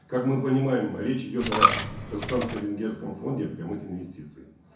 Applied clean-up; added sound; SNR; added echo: none; Coin (dropping); 0 dB; reverberation time 0.6 s.